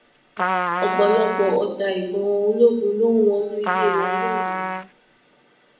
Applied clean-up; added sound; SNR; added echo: none; Trumpet; 3 dB; reverberation time 0.6 s.